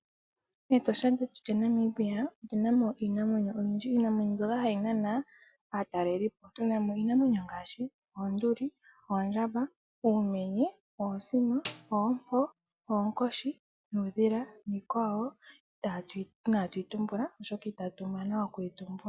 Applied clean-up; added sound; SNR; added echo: none; Snare drum; 15 dB; none.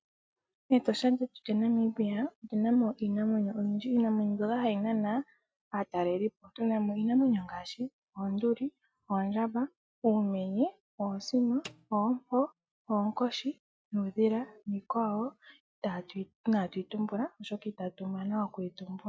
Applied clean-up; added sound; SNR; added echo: neural mask model RNNoise.